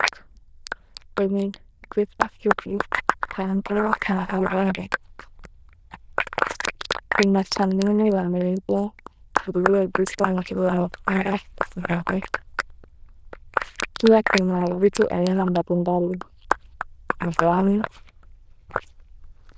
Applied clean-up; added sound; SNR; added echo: neural diffusion model UNIVERSE++.